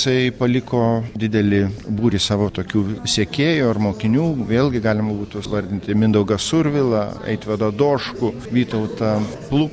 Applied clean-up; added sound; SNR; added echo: none; none; none; none.